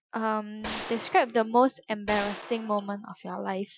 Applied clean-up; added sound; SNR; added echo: classical method Wiener filter.